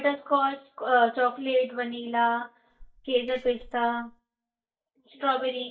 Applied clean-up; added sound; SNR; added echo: neural mask model DeepFilterNet 3.